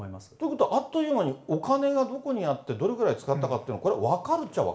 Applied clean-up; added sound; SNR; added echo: none; none; none; reverberation time 1.8 s.